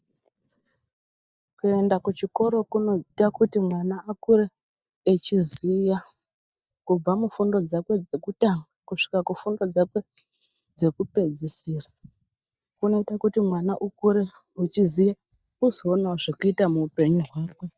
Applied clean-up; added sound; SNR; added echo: neural mask model DeepFilterNet 3.